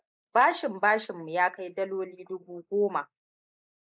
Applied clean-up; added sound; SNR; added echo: neural mask model Resemble Enhance denoiser.